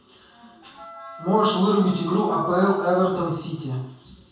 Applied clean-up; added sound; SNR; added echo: none; Wind instrument, woodwind instrument; 20 dB; reverberation time 0.6 s.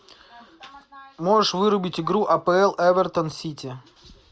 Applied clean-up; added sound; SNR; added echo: none; none; none; none.